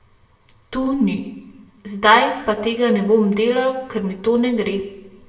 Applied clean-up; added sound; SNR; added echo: none; none; none; reverberation time 0.9 s.